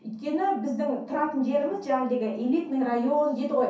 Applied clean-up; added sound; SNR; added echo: none; none; none; reverberation time 0.6 s.